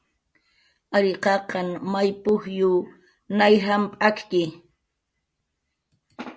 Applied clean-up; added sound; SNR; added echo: none; none; none; none.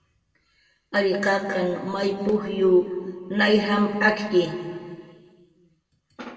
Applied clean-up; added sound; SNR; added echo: none; none; none; reverberation time 1.9 s.